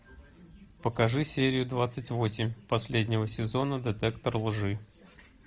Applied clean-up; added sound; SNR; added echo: none; none; none; none.